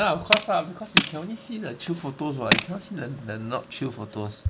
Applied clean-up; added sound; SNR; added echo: none; Tools; -1 dB; none.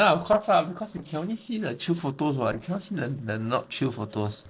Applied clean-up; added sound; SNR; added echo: neural separator model SepFormer DNS4.